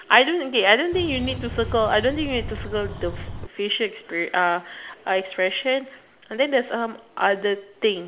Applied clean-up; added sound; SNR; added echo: none; Bird; 9 dB; none.